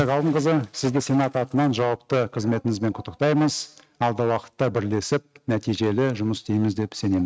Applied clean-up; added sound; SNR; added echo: neural mask model RNNoise.